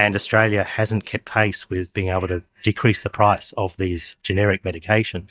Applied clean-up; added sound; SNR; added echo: neural mask model DeepFilterNet 3.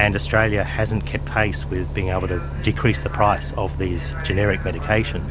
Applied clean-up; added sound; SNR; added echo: none; Bus; 5 dB; none.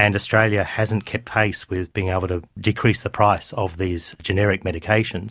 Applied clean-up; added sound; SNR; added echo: none; none; none; none.